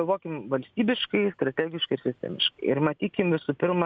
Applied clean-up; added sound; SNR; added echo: none; none; none; none.